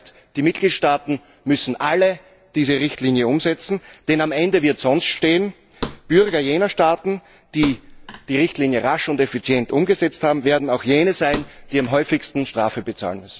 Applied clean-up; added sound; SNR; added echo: none; Thump, thud; 14 dB; none.